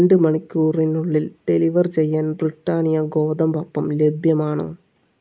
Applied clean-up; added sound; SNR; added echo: none; none; none; none.